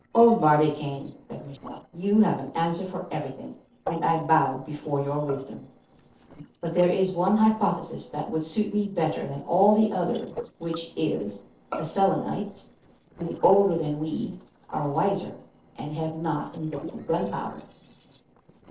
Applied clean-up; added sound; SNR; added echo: neural separator model SepFormer DNS4.